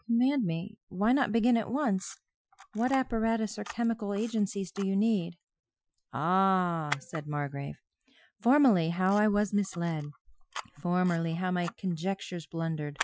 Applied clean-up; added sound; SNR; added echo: classical method Wiener filter.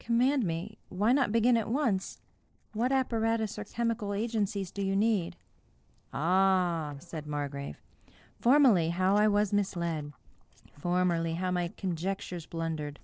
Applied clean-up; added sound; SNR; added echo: neural separator model SepFormer DNS4.